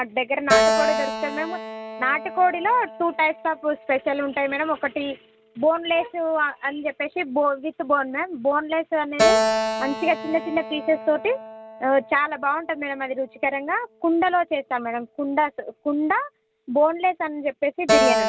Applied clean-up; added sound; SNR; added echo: none; Keyboard (musical); 4 dB; none.